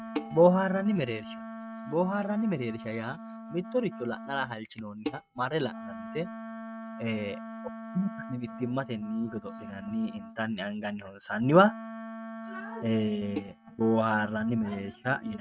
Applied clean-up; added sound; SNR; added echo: neural mask model RNNoise.